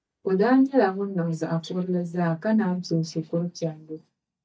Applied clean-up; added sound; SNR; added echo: neural mask model DeepFilterNet 3.